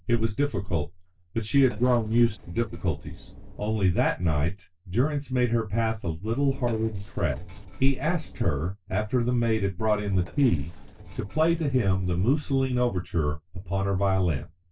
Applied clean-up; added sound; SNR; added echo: neural separator model SepFormer DNS4.